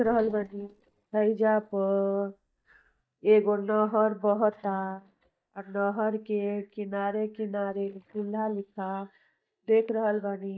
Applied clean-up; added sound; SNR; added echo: neural mask model DeepFilterNet 3.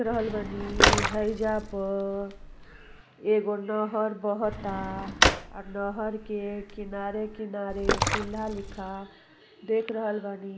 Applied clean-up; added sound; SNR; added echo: none; Drawer open or close + Splash, splatter; -1 dB; none.